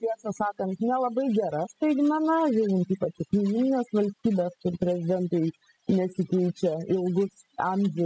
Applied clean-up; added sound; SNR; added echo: classical method spectral subtraction.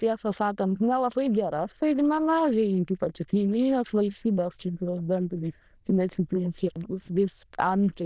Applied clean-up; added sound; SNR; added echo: neural diffusion model UNIVERSE++.